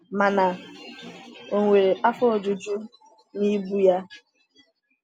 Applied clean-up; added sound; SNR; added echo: none; none; none; none.